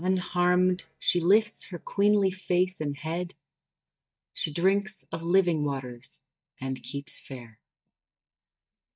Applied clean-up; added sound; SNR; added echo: neural mask model DeepFilterNet 3.